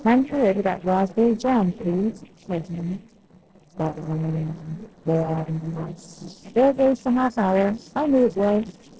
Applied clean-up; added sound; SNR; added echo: neural separator model SepFormer DNS4.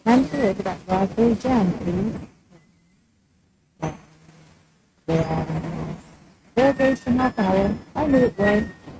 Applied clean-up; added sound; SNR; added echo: neural mask model RNNoise.